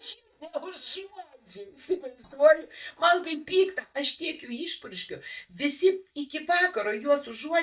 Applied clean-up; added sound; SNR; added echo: neural mask model DeepFilterNet 3.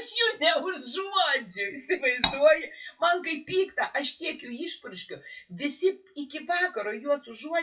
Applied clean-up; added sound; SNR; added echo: classical method WPE with log-MMSE.